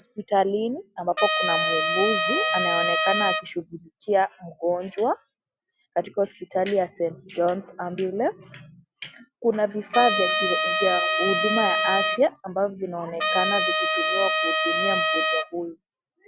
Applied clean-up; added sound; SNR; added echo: none; Trumpet; -3 dB; none.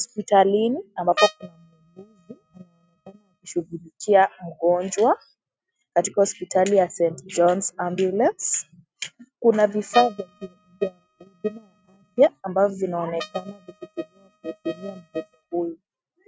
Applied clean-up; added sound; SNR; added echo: neural mask model RNNoise.